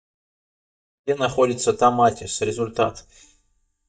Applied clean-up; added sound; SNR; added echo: neural mask model DeepFilterNet 3.